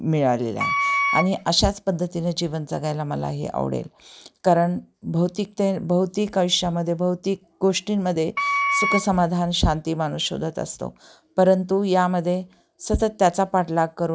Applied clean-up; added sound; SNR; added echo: none; Wind instrument, woodwind instrument; 2 dB; none.